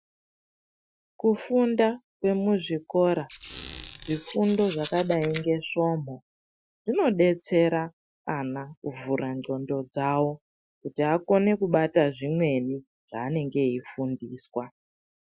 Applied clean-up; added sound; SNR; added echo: classical method Wiener filter.